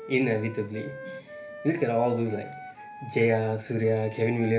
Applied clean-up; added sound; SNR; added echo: none; Wind instrument, woodwind instrument; 16 dB; reverberation time 0.3 s.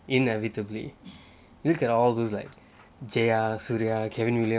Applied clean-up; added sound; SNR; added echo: none; none; none; none.